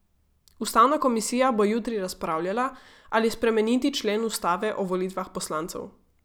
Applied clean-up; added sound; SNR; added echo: none; none; none; none.